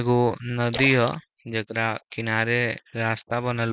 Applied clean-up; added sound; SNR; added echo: none; Splash, splatter; 14 dB; none.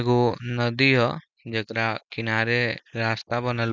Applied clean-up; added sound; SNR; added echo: none; none; none; none.